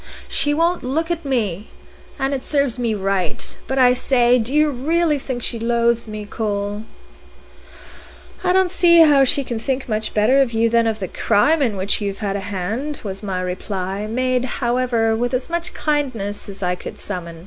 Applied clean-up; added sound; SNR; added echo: none; none; none; none.